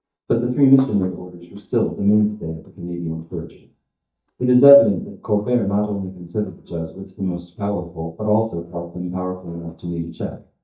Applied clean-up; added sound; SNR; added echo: neural mask model DeepFilterNet 3.